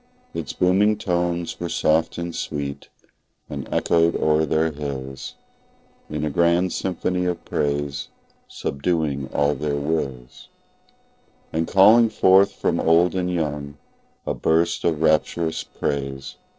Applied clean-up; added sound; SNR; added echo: neural separator model SepFormer DNS4.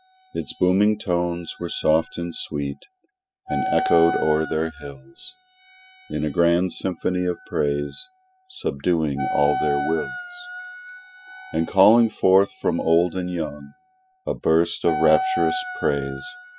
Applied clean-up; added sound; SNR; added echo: classical method spectral subtraction.